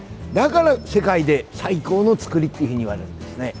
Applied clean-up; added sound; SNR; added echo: none; none; none; none.